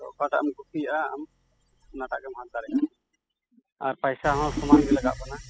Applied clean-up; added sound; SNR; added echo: classical method spectral subtraction.